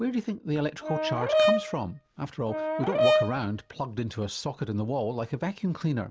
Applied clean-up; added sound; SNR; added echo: none; Brass instrument; -3 dB; none.